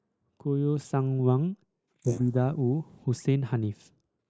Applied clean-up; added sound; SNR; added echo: neural mask model Resemble Enhance denoiser.